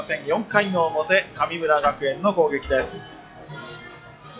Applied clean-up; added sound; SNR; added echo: classical method log-MMSE.